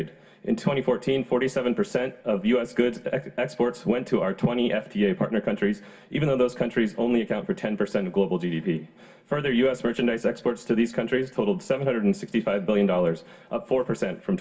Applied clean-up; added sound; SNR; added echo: none; none; none; reverberation time 0.2 s.